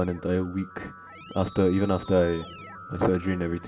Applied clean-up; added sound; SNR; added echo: none; Keyboard (musical); 18 dB; reverberation time 2.4 s.